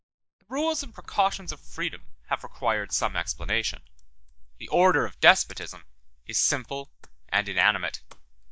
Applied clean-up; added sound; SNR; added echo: neural mask model DeepFilterNet 3.